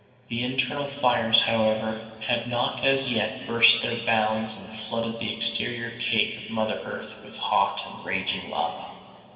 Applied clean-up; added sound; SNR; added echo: none; none; none; reverberation time 2.4 s.